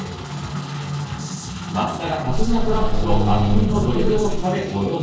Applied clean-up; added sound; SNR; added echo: neural separator model SepFormer DNS4.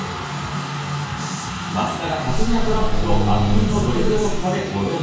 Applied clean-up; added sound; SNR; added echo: none; Buzz; -5 dB; reverberation time 0.6 s.